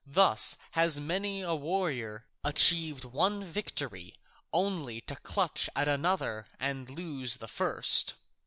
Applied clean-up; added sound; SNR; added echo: neural separator model SepFormer DNS4.